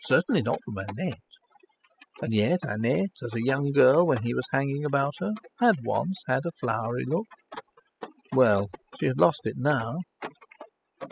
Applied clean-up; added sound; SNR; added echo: classical method spectral subtraction.